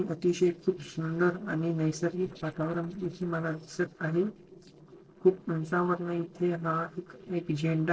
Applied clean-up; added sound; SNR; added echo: neural separator model SepFormer DNS4.